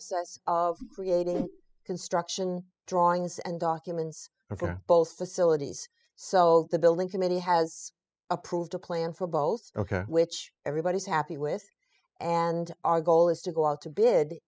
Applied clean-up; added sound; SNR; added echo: classical method spectral subtraction.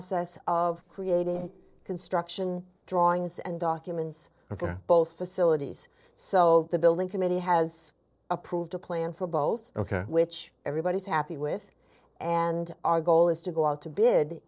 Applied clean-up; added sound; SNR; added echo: neural separator model SepFormer DNS4.